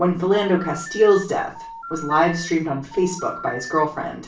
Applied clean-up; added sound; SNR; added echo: none; Telephone; 13 dB; reverberation time 0.3 s.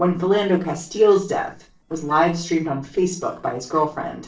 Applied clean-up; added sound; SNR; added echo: neural separator model SepFormer DNS4.